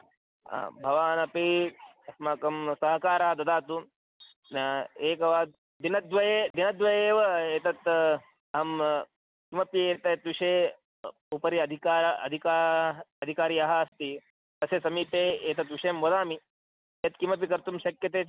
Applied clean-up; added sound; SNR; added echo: none; none; none; none.